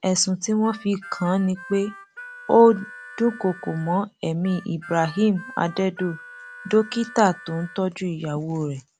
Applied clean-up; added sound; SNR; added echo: none; Harmonica; 18 dB; none.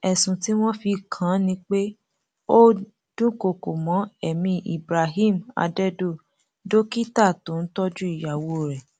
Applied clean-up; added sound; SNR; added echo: none; none; none; none.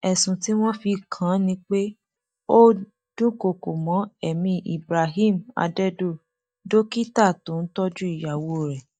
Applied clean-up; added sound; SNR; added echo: neural mask model DeepFilterNet 3.